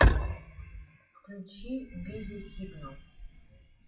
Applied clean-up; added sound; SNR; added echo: classical method WPE with log-MMSE.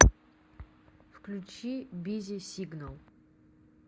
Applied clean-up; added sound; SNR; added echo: none; none; none; none.